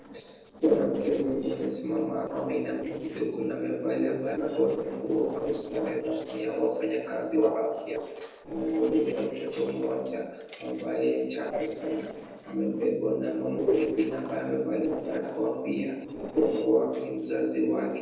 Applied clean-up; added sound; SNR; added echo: neural separator model SepFormer DNS4.